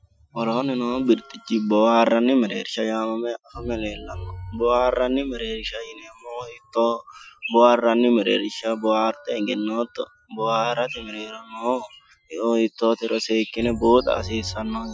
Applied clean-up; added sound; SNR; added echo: classical method Wiener filter.